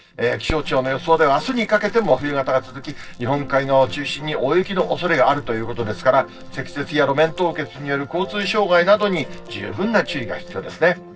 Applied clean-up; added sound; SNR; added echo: neural separator model SepFormer DNS4.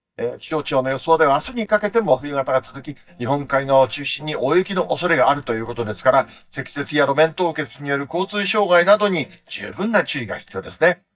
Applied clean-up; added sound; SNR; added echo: neural mask model DeepFilterNet 3.